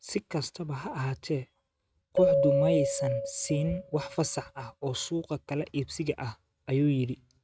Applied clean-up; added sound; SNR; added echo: neural mask model RNNoise.